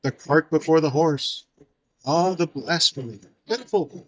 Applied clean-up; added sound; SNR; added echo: neural mask model DeepFilterNet 3.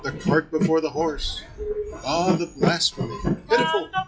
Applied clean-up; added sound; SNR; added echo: classical method log-MMSE.